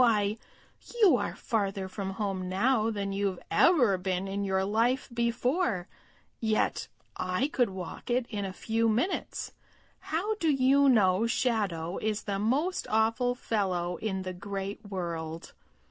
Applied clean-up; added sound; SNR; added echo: none; none; none; none.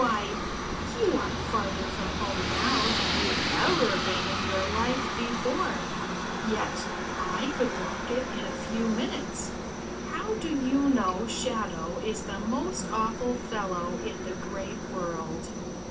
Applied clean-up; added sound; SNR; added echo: none; Aircraft; 0 dB; reverberation time 0.3 s.